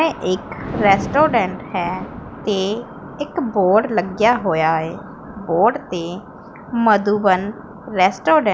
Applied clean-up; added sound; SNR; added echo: none; Thunder; 15 dB; none.